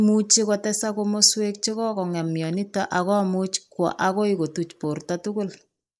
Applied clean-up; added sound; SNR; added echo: neural mask model Resemble Enhance denoiser.